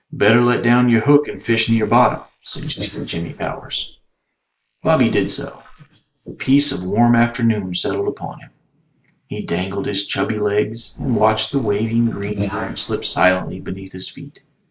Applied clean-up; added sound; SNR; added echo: neural mask model Resemble Enhance denoiser.